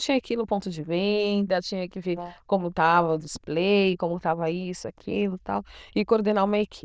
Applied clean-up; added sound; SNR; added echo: neural diffusion model UNIVERSE++.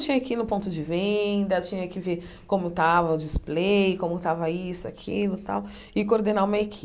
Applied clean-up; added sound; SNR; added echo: none; none; none; none.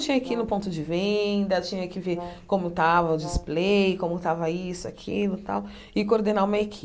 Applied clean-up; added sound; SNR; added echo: none; Brass instrument; 16 dB; none.